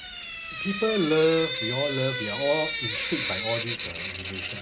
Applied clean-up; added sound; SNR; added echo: none; Drip / Sink (filling or washing); 4 dB; none.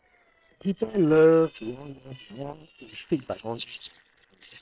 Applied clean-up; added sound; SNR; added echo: neural separator model SepFormer WHAM!.